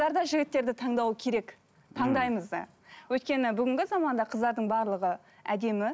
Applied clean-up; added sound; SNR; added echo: none; none; none; none.